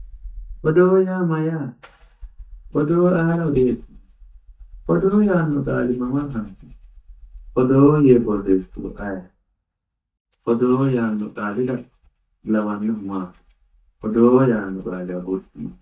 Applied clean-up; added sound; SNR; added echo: neural mask model DeepFilterNet 3.